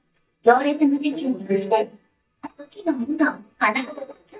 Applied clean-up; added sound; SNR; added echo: neural mask model DeepFilterNet 3.